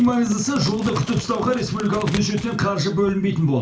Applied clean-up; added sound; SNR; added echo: none; Crumpling, crinkling; 15 dB; reverberation time 0.3 s.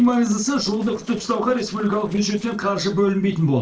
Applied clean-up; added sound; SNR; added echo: neural separator model SepFormer DNS4.